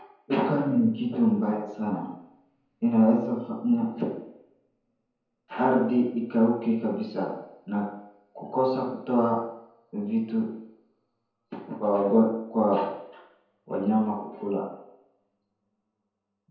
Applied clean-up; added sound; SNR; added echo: none; none; none; reverberation time 0.9 s.